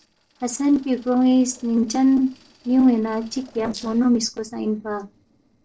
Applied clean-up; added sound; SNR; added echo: neural separator model SepFormer DNS4.